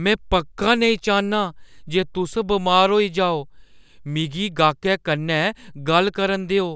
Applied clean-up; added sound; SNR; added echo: none; none; none; none.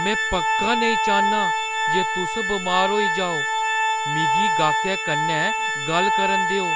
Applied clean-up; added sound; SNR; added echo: none; Organ; -4 dB; none.